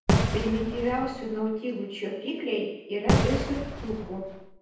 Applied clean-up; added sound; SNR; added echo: none; Fireworks; -3 dB; reverberation time 0.9 s.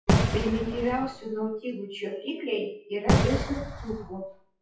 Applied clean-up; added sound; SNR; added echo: classical method WPE with log-MMSE.